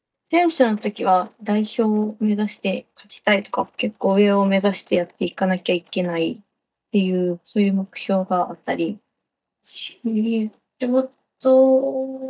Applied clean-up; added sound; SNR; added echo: neural mask model DeepFilterNet 3.